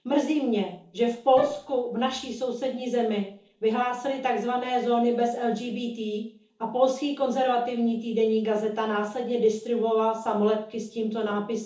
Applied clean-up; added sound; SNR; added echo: neural separator model SepFormer DNS4.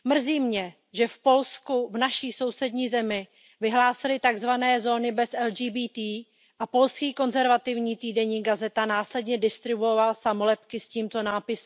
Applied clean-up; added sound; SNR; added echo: none; none; none; none.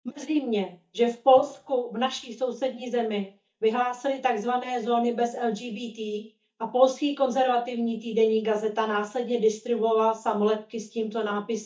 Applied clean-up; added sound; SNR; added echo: neural mask model DeepFilterNet 3.